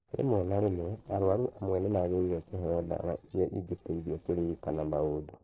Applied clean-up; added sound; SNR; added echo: neural separator model SepFormer DNS4.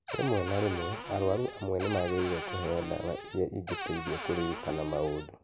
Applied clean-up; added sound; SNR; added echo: none; Cupboard open or close / Door; 6 dB; none.